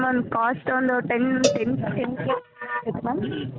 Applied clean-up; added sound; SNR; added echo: neural mask model RNNoise.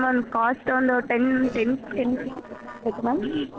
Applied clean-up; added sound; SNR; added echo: neural separator model SepFormer DNS4.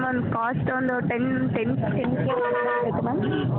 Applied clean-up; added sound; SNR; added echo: none; none; none; none.